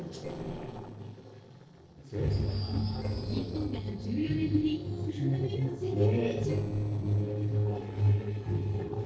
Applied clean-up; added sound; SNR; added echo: neural separator model SepFormer DNS4.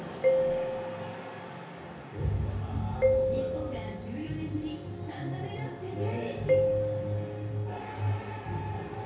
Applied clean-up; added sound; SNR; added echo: none; Marimba, xylophone; -2 dB; reverberation time 0.6 s.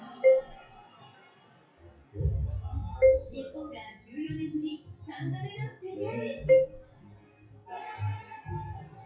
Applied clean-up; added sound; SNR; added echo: classical method WPE with log-MMSE.